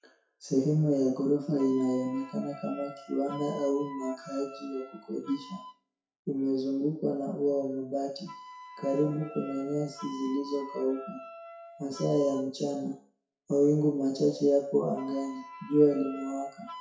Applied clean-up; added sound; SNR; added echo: classical method WPE with log-MMSE.